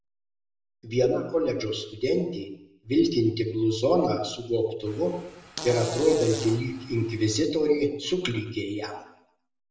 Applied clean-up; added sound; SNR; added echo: none; Fart; 12 dB; reverberation time 0.7 s.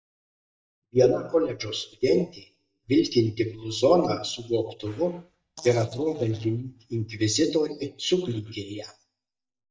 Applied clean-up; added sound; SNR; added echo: neural mask model DeepFilterNet 3.